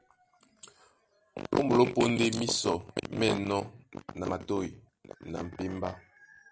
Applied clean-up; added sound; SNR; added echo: none; none; none; none.